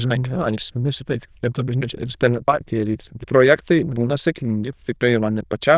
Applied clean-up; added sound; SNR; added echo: neural diffusion model UNIVERSE++.